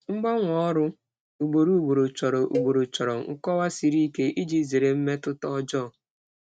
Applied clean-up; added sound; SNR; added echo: neural mask model RNNoise.